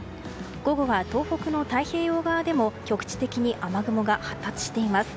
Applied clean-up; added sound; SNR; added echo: none; none; none; none.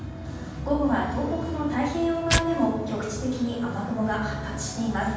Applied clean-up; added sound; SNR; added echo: none; Tearing; 6 dB; reverberation time 1.2 s.